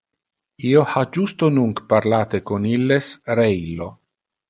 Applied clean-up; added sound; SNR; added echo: none; none; none; none.